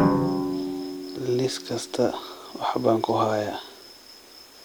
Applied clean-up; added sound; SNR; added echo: none; Drum; 2 dB; none.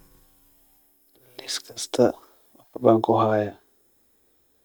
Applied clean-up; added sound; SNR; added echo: neural mask model DeepFilterNet 3.